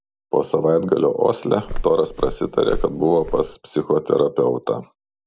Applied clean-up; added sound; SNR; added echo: none; Walk, footsteps; 8 dB; none.